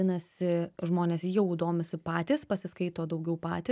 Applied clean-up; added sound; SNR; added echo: none; none; none; none.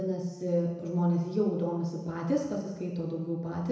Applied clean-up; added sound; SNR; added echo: none; none; none; reverberation time 1.0 s.